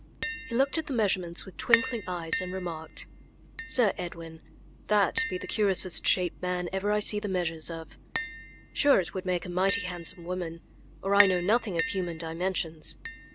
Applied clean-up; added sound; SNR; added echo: none; Tap; 7 dB; none.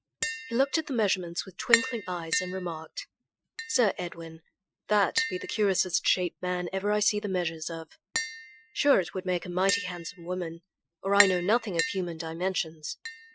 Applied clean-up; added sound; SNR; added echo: classical method Wiener filter.